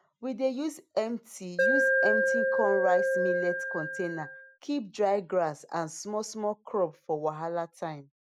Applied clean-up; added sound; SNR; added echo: none; Alarm; -4 dB; none.